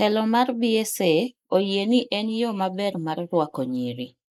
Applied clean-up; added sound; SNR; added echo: neural mask model Resemble Enhance denoiser.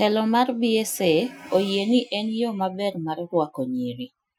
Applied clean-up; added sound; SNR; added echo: classical method Wiener filter.